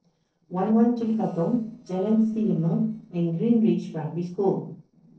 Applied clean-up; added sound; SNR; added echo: neural separator model SepFormer DNS4.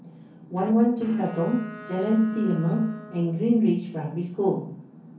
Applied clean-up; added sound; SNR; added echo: none; Bowed string instrument; 19 dB; reverberation time 0.6 s.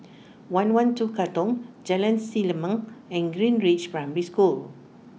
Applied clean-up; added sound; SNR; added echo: none; none; none; none.